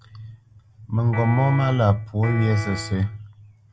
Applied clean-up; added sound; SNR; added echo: none; Piano; 12 dB; none.